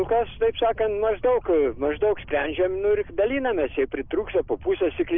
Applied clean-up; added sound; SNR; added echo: none; Thunder; 17 dB; none.